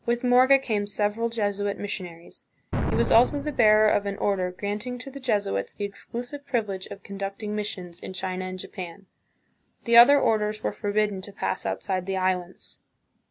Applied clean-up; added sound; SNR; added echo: none; Explosion; 5 dB; none.